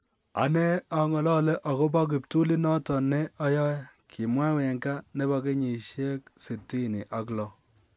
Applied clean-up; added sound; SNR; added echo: none; none; none; none.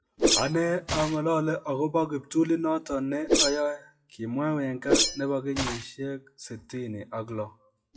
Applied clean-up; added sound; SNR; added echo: classical method WPE with log-MMSE.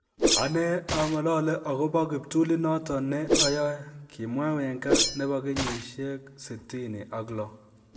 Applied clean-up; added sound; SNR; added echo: none; Whoosh, swoosh, swish; 3 dB; reverberation time 1.0 s.